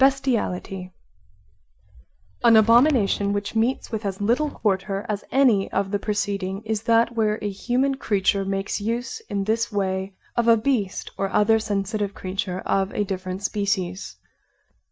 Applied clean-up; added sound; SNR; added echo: neural mask model DeepFilterNet 3.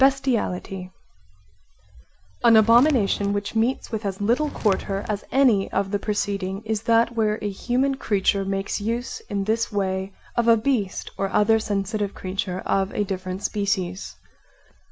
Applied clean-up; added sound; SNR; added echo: none; Walk, footsteps; 11 dB; none.